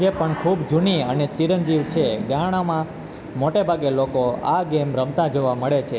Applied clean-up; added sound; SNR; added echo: none; none; none; none.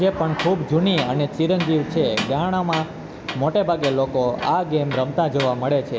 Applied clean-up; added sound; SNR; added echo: none; Tools; 14 dB; none.